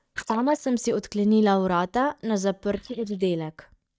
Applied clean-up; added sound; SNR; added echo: neural mask model DeepFilterNet 3.